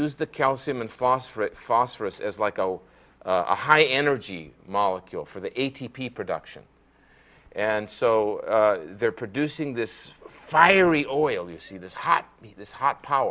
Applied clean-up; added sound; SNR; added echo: none; none; none; none.